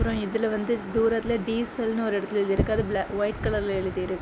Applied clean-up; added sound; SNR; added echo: none; none; none; none.